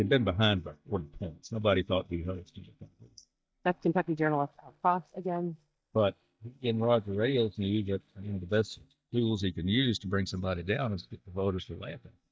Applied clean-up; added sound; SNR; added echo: neural mask model DeepFilterNet 3.